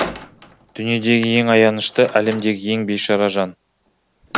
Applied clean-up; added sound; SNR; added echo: none; Slam; 14 dB; none.